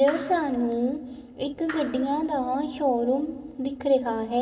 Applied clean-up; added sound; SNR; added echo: none; Clapping; 18 dB; reverberation time 1.8 s.